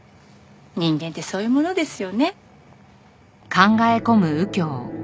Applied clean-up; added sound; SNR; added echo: none; none; none; none.